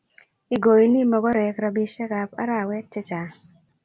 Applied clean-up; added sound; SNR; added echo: none; none; none; none.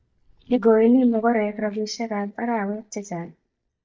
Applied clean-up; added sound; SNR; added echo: neural mask model DeepFilterNet 3.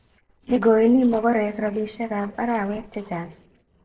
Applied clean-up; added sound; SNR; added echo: neural separator model SepFormer DNS4.